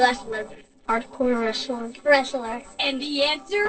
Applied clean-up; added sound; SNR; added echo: neural separator model SepFormer DNS4.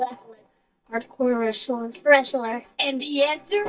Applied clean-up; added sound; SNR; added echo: neural mask model DeepFilterNet 3.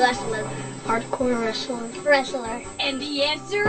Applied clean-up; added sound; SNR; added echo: none; Drill; 19 dB; reverberation time 0.1 s.